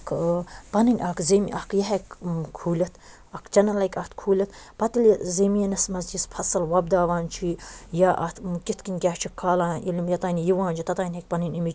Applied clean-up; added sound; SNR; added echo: none; none; none; none.